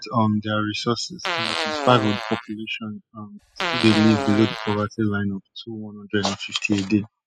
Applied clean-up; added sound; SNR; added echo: classical method spectral subtraction.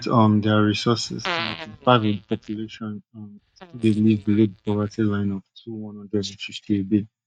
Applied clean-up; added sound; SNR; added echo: neural mask model DeepFilterNet 3.